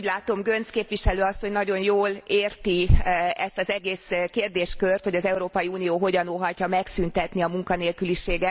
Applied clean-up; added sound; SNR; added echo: none; none; none; none.